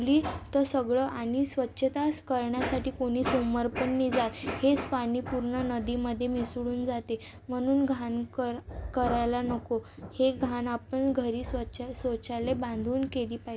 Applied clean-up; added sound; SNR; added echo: none; none; none; none.